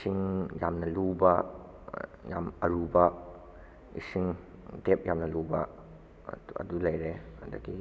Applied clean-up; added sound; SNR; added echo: none; none; none; none.